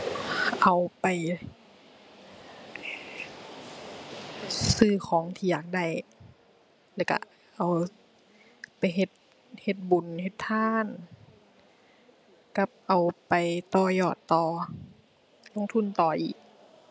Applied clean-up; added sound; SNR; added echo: none; none; none; none.